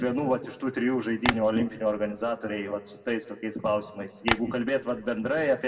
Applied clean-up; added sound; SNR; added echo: none; Tap; 5 dB; reverberation time 0.9 s.